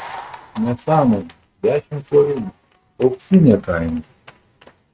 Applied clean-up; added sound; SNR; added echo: neural mask model RNNoise.